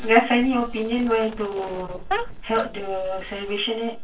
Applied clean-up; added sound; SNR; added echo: neural separator model SepFormer DNS4.